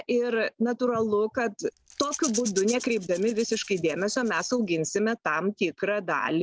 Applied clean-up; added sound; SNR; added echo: none; Rattle / Rattle (instrument); 13 dB; none.